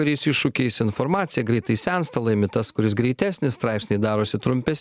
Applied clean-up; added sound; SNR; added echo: none; none; none; none.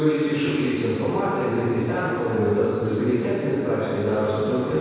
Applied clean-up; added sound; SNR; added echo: none; none; none; reverberation time 2.2 s.